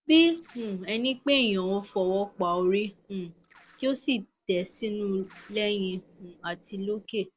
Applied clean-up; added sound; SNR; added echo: neural separator model SepFormer DNS4.